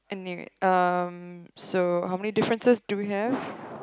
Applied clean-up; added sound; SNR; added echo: none; none; none; none.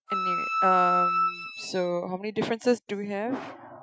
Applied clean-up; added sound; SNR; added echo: classical method Wiener filter.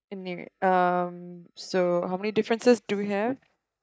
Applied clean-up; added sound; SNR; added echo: neural mask model DeepFilterNet 3.